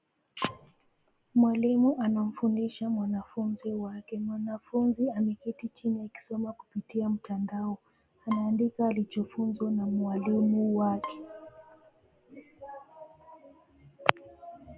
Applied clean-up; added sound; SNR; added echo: none; Bowed string instrument; 17 dB; none.